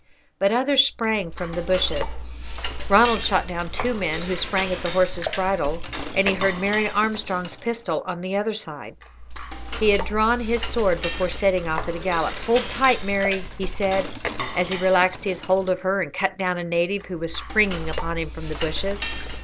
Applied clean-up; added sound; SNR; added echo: none; Cutlery, silverware / Dishes, pots, and pans; 7 dB; none.